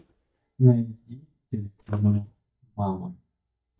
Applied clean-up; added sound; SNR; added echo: neural mask model DeepFilterNet 3.